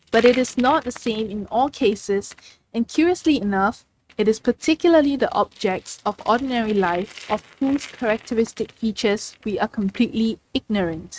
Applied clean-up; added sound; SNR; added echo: neural mask model RNNoise.